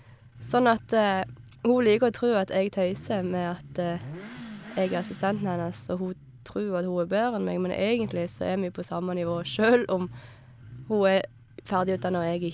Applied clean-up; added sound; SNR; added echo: none; Motorcycle / Accelerating, revving, vroom; 17 dB; none.